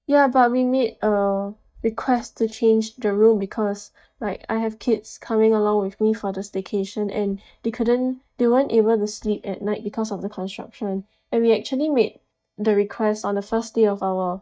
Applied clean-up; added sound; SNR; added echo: neural mask model DeepFilterNet 3.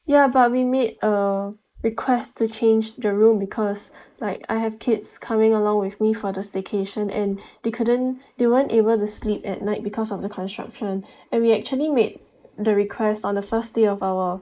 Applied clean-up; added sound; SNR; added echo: neural mask model Resemble Enhance denoiser.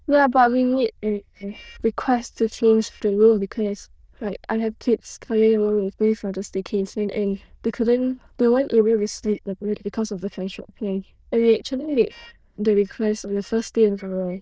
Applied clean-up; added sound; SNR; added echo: neural diffusion model UNIVERSE++.